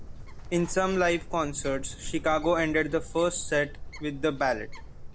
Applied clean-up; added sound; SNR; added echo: none; Bird; 10 dB; none.